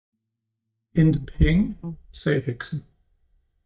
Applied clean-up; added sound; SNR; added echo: neural mask model DeepFilterNet 3.